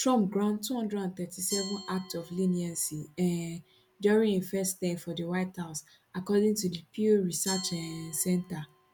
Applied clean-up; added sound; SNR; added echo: none; Glass; 17 dB; none.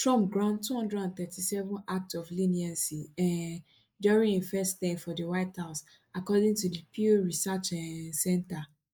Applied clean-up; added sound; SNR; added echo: neural mask model Resemble Enhance denoiser.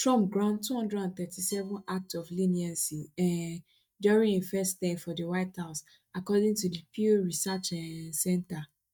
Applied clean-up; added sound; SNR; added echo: neural mask model DeepFilterNet 3.